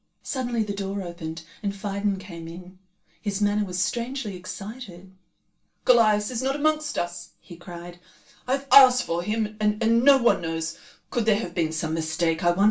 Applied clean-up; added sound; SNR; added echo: none; none; none; reverberation time 0.2 s.